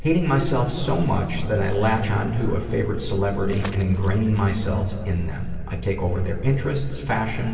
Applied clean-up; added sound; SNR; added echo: none; Water / Splash, splatter; 20 dB; reverberation time 2.5 s.